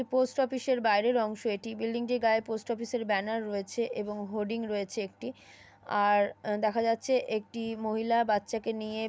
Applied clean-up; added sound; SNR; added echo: none; none; none; none.